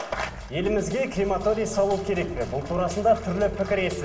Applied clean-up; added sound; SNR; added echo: none; none; none; reverberation time 0.9 s.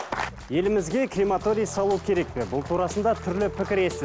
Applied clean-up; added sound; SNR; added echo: none; none; none; none.